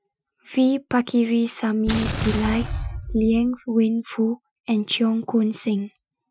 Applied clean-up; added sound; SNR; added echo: classical method Wiener filter.